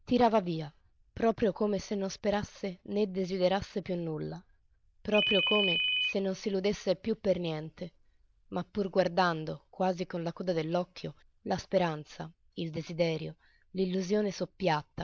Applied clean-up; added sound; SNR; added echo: neural diffusion model UNIVERSE++.